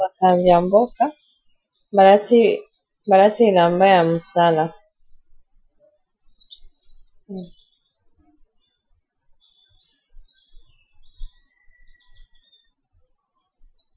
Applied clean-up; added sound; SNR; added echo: classical method Wiener filter.